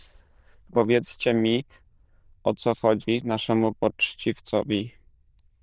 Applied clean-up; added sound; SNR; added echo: neural diffusion model UNIVERSE++.